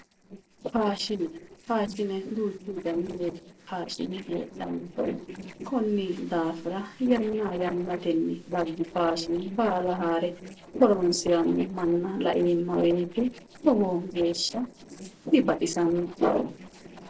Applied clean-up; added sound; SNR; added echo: neural separator model SepFormer DNS4.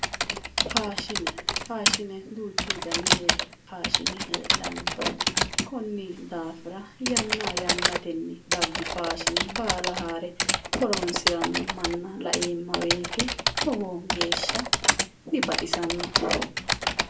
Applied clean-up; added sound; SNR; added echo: none; Typing; -5 dB; reverberation time 0.2 s.